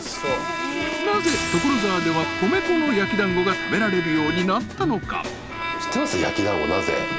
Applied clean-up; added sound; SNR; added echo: none; Bowed string instrument; 5 dB; none.